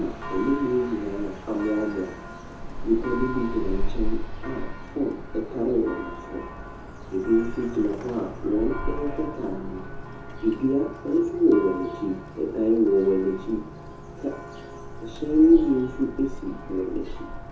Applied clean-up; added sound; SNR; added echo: none; Church bell; 7 dB; reverberation time 0.5 s.